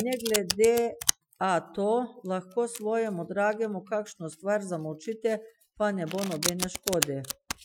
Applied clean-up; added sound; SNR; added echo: classical method Wiener filter.